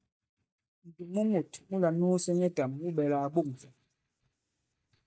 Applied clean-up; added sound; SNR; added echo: neural mask model DeepFilterNet 3.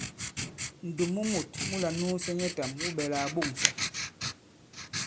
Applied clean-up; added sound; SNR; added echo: none; Writing; 2 dB; none.